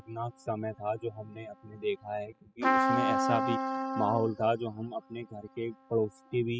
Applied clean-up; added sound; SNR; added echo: classical method spectral subtraction.